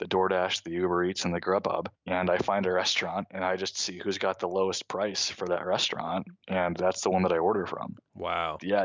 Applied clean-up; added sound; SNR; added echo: none; none; none; none.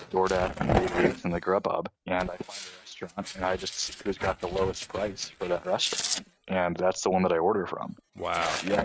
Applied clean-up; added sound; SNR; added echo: neural mask model RNNoise.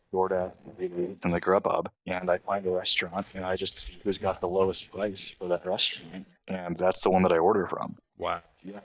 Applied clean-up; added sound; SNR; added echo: neural mask model DeepFilterNet 3.